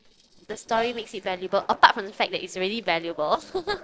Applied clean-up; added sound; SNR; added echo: neural separator model SepFormer DNS4.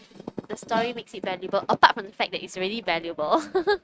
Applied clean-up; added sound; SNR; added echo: neural mask model RNNoise.